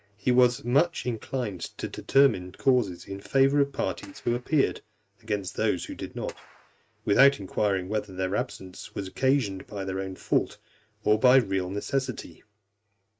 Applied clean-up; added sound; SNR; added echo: neural mask model RNNoise.